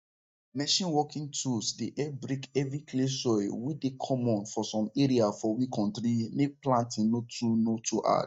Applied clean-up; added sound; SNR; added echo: neural mask model DeepFilterNet 3.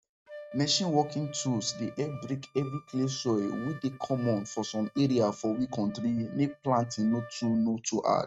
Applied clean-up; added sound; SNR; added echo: neural mask model RNNoise.